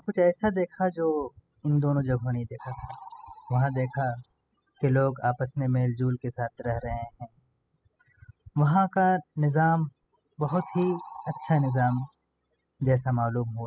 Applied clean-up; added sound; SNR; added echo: classical method spectral subtraction.